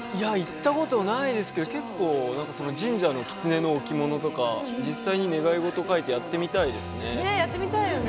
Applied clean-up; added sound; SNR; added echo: none; Drill; 17 dB; none.